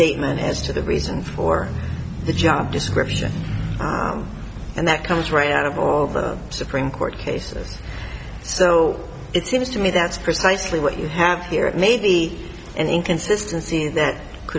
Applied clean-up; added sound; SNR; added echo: none; none; none; none.